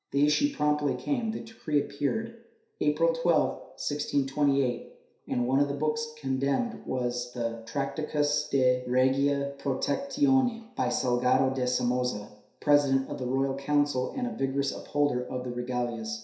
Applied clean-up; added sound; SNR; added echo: none; none; none; reverberation time 0.7 s.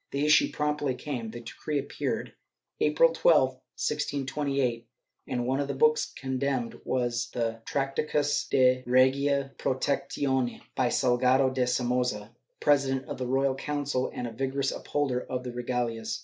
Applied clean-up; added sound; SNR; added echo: none; none; none; none.